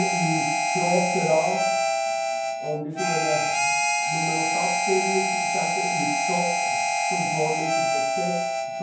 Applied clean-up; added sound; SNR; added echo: none; Harmonica; -5 dB; reverberation time 0.9 s.